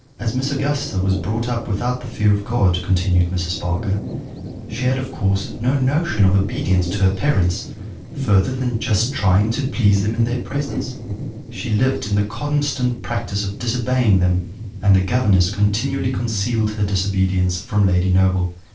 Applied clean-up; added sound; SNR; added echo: neural separator model SepFormer DNS4.